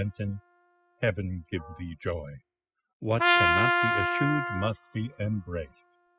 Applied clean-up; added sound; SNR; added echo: classical method spectral subtraction.